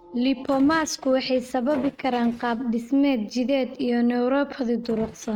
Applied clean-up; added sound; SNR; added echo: neural mask model RNNoise.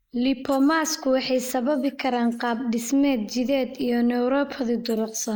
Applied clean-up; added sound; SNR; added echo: neural mask model Resemble Enhance denoiser.